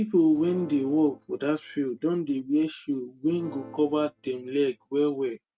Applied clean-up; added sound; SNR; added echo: neural mask model RNNoise.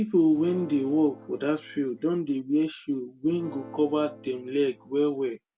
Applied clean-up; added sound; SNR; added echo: none; Acoustic guitar / Strum; 19 dB; none.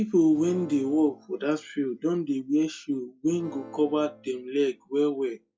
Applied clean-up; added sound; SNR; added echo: classical method log-MMSE.